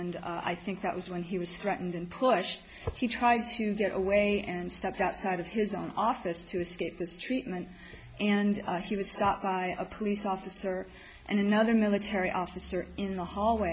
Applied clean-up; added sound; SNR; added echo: none; none; none; none.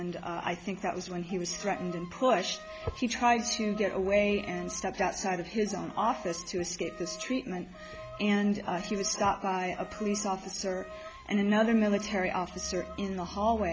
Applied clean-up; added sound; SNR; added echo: none; Bowed string instrument; 17 dB; none.